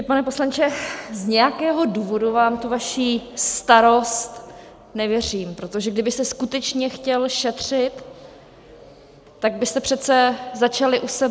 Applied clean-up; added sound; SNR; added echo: none; none; none; none.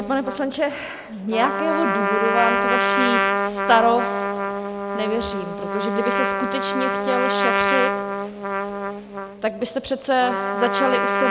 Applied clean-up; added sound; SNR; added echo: none; Trumpet; -1 dB; none.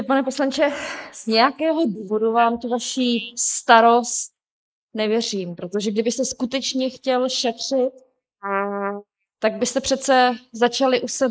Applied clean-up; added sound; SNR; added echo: neural mask model Resemble Enhance denoiser.